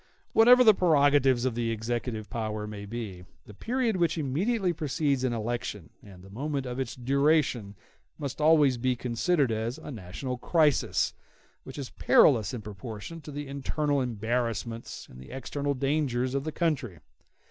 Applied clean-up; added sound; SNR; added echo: none; none; none; none.